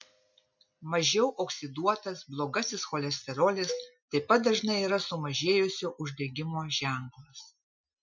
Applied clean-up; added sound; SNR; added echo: classical method Wiener filter.